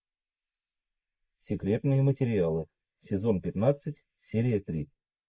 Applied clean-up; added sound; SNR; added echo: neural mask model Resemble Enhance denoiser.